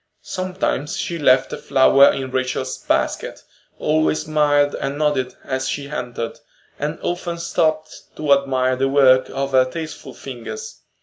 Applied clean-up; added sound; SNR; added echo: none; none; none; none.